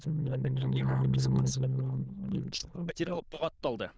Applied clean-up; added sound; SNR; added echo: neural diffusion model UNIVERSE++.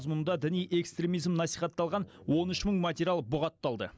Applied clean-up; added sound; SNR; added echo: none; none; none; none.